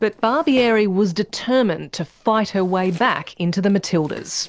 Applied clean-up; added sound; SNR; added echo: neural separator model SepFormer DNS4.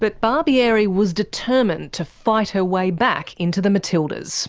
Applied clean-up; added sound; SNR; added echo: none; none; none; none.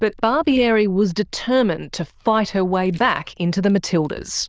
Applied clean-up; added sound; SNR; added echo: neural diffusion model UNIVERSE++.